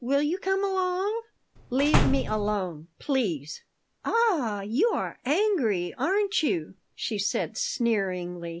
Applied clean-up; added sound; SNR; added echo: none; Slam; -1 dB; none.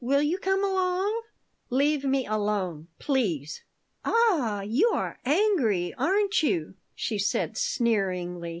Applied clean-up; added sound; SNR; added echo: none; none; none; none.